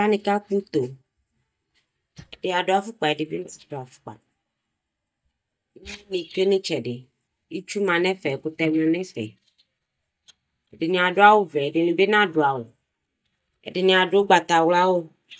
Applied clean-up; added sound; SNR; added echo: neural mask model DeepFilterNet 3.